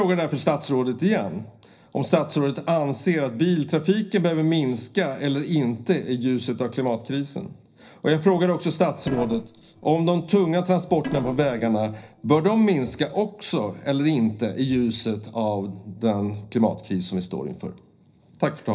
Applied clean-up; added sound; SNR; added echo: neural separator model SepFormer DNS4.